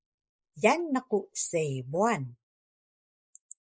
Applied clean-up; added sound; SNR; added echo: neural mask model Resemble Enhance denoiser.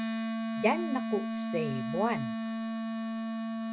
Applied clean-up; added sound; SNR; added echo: none; Wind instrument, woodwind instrument; -1 dB; none.